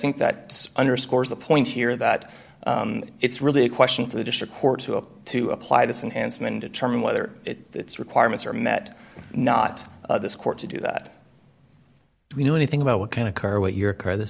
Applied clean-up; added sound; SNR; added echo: none; none; none; none.